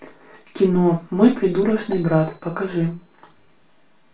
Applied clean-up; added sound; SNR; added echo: none; Marimba, xylophone; 19 dB; reverberation time 0.3 s.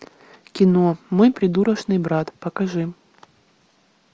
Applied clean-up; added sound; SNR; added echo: none; none; none; none.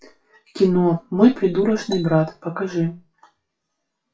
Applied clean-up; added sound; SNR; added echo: classical method WPE with log-MMSE.